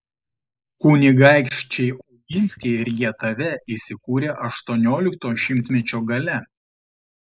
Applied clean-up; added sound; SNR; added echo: neural mask model Resemble Enhance denoiser.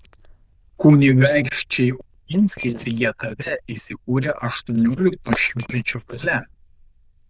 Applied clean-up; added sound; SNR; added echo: neural diffusion model UNIVERSE++.